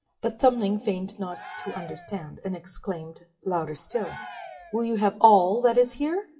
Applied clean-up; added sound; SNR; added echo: classical method WPE with log-MMSE.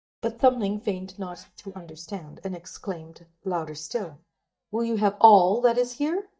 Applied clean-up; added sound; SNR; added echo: neural mask model DeepFilterNet 3.